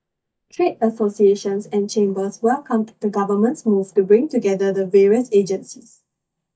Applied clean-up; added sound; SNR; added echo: neural mask model DeepFilterNet 3.